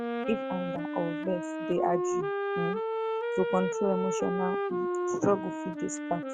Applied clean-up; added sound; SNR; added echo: none; Wind instrument, woodwind instrument; -1 dB; none.